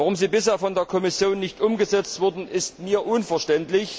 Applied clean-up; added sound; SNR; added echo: none; none; none; none.